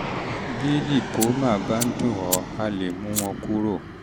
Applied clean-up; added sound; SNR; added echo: none; Fixed-wing aircraft, airplane + Fire; 5 dB; none.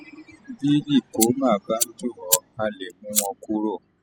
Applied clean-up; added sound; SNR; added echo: classical method spectral subtraction.